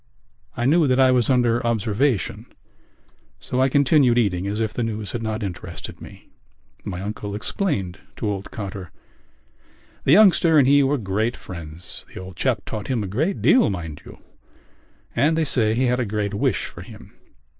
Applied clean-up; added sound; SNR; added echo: none; none; none; none.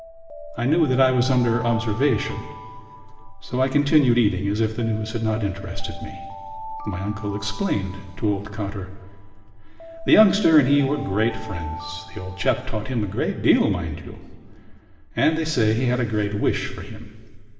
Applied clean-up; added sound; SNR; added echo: none; Alarm; 17 dB; reverberation time 2.1 s.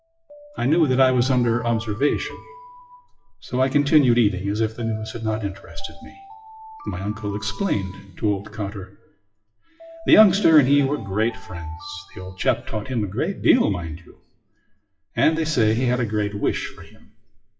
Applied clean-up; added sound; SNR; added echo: classical method WPE with log-MMSE.